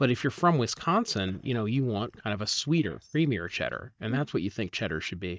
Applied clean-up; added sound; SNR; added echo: neural mask model DeepFilterNet 3.